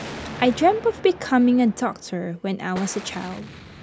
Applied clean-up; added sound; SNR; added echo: none; Explosion; 15 dB; none.